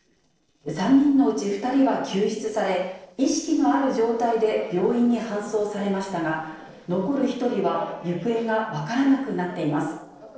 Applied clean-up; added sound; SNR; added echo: neural separator model SepFormer DNS4.